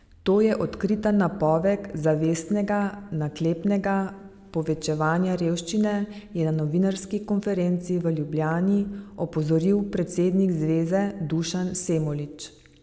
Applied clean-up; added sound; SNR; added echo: none; none; none; none.